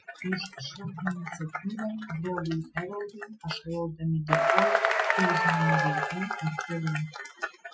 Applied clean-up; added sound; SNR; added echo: classical method Wiener filter.